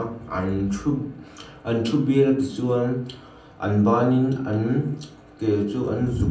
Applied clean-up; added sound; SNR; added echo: none; none; none; reverberation time 0.6 s.